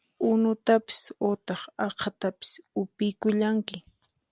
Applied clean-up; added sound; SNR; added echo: none; none; none; none.